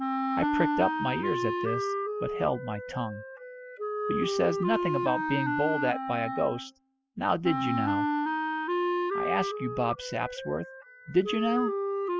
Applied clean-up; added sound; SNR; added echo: classical method spectral subtraction.